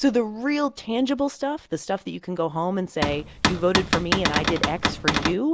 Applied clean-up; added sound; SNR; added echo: none; Cupboard open or close / Door; -1 dB; none.